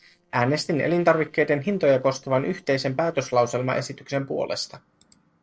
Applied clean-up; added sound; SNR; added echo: neural separator model SepFormer DNS4.